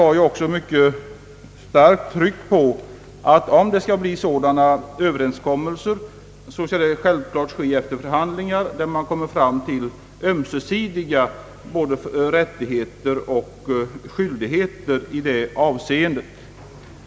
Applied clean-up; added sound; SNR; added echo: none; none; none; none.